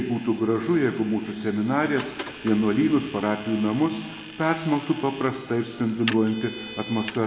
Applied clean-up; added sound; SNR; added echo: none; Vehicle; 15 dB; reverberation time 1.7 s.